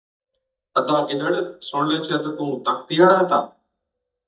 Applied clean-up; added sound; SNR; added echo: neural mask model DeepFilterNet 3.